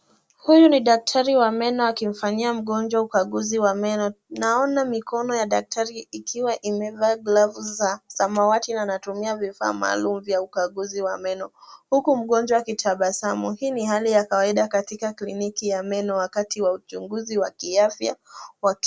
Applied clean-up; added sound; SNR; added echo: none; none; none; none.